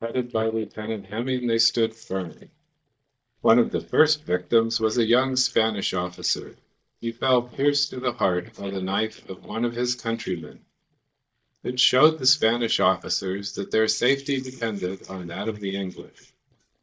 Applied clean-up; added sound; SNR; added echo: neural mask model DeepFilterNet 3.